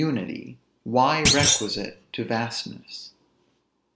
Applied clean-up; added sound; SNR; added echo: none; Thump, thud; -3 dB; none.